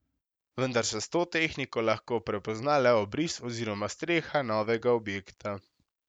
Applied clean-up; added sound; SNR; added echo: none; none; none; none.